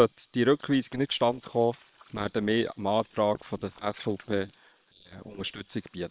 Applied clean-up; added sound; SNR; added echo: neural separator model SepFormer WHAM!.